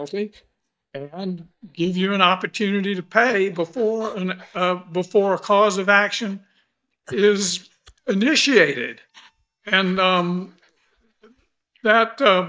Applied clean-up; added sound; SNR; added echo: neural mask model DeepFilterNet 3.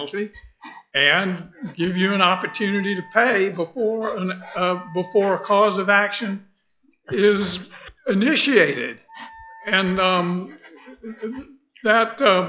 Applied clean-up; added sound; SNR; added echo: classical method log-MMSE.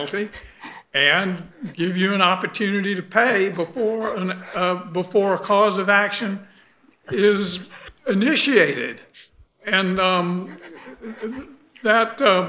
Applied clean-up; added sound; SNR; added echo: neural mask model Resemble Enhance denoiser.